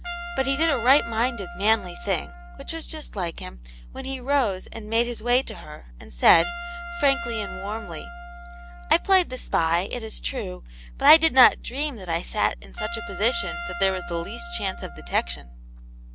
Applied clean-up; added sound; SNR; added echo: none; Trumpet; 13 dB; none.